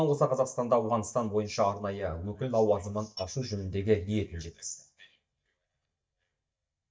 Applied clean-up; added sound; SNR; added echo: neural mask model DeepFilterNet 3.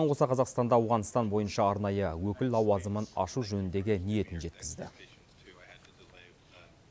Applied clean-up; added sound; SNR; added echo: none; none; none; none.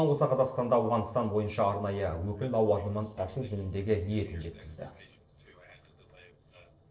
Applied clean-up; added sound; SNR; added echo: neural separator model SepFormer DNS4.